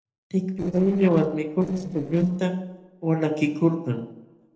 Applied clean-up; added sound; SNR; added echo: neural separator model SepFormer DNS4.